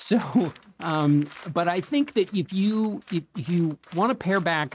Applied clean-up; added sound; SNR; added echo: neural mask model RNNoise.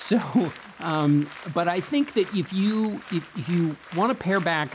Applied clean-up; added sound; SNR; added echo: none; Applause; 19 dB; none.